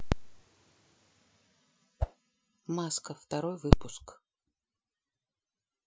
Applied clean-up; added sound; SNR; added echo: classical method Wiener filter.